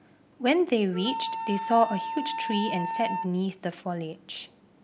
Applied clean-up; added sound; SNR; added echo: none; Wind instrument, woodwind instrument; 7 dB; none.